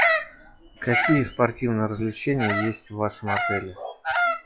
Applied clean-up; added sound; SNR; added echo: classical method log-MMSE.